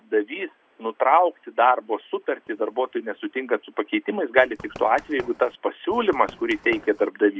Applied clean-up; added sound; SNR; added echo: none; Run; 19 dB; none.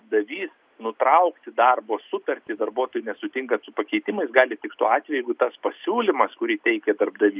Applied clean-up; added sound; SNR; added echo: none; none; none; none.